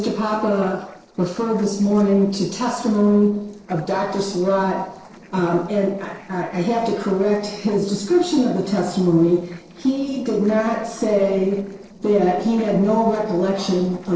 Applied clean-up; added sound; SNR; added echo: neural separator model SepFormer DNS4.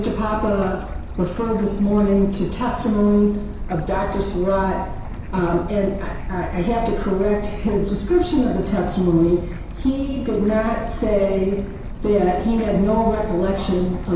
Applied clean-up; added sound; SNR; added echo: none; Stream / Bird; 8 dB; reverberation time 0.6 s.